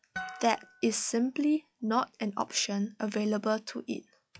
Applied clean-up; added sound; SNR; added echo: classical method log-MMSE.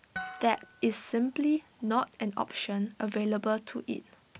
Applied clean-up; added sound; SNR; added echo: none; Harp; 15 dB; none.